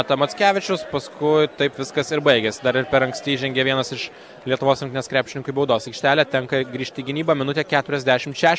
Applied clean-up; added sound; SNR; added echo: none; none; none; none.